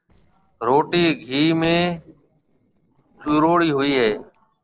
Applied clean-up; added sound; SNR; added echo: neural separator model SepFormer DNS4.